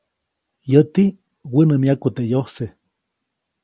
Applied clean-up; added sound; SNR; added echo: none; none; none; none.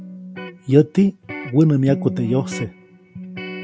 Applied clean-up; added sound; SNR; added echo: none; Electric guitar; 12 dB; none.